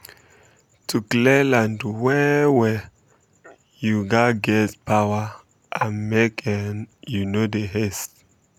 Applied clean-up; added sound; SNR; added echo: none; none; none; none.